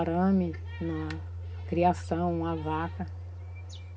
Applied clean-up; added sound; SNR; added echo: none; none; none; reverberation time 0.3 s.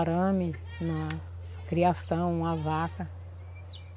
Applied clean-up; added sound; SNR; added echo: none; none; none; none.